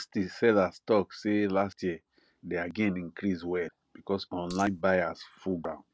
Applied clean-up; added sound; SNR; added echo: none; Coin (dropping); 17 dB; none.